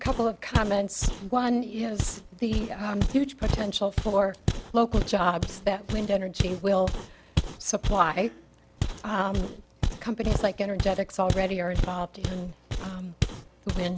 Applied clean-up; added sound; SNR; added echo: none; Walk, footsteps; 3 dB; none.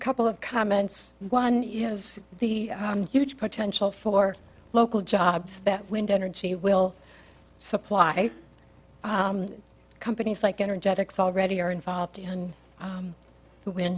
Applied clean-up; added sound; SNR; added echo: none; none; none; none.